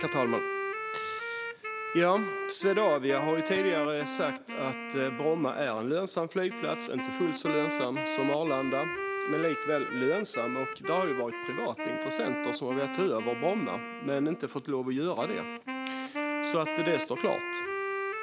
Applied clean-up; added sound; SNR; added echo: none; Wind instrument, woodwind instrument; 4 dB; none.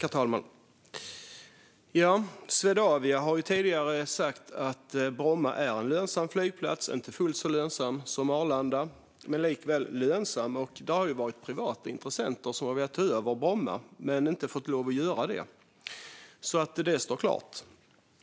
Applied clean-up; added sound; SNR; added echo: none; none; none; none.